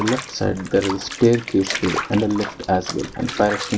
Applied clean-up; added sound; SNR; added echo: none; Bathtub (filling or washing) / Water; 9 dB; reverberation time 0.2 s.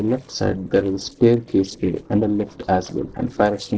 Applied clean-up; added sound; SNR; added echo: neural separator model SepFormer DNS4.